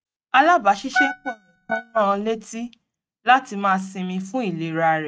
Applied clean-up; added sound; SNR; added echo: neural mask model RNNoise.